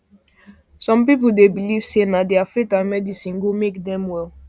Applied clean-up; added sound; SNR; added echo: none; none; none; none.